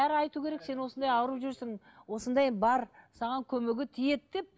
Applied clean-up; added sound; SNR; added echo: none; none; none; none.